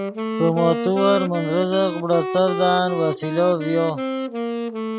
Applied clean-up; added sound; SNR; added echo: none; Wind instrument, woodwind instrument; 5 dB; none.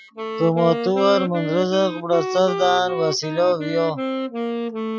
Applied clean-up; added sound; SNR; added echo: classical method Wiener filter.